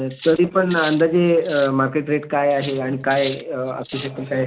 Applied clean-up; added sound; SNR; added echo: none; Cutlery, silverware; 18 dB; none.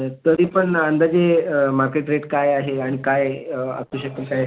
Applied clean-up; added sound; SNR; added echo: none; none; none; none.